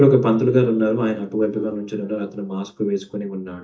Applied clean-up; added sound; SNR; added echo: neural mask model DeepFilterNet 3.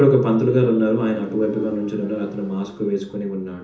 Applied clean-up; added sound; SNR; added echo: none; Motorcycle; 19 dB; reverberation time 0.6 s.